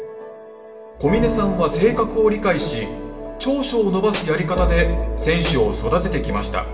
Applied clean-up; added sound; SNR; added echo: none; Tools; 11 dB; reverberation time 0.8 s.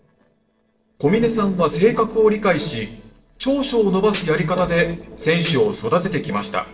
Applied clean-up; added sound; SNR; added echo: neural separator model SepFormer DNS4.